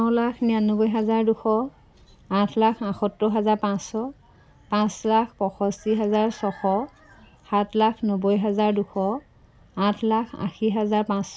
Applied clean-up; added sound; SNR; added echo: none; none; none; none.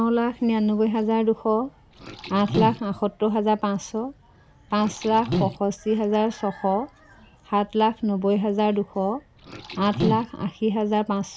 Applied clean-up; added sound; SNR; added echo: none; Liquid; 5 dB; none.